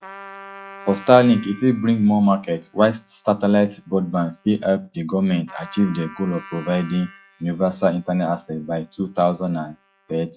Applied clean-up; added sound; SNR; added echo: classical method log-MMSE.